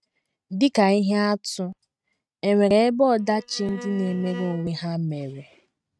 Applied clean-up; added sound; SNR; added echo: neural mask model RNNoise.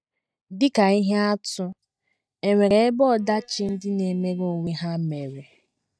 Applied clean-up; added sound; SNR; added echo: neural mask model DeepFilterNet 3.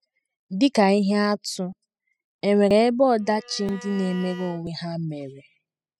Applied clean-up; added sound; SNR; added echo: classical method spectral subtraction.